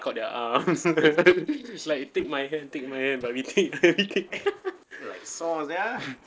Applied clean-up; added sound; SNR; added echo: neural separator model SepFormer DNS4.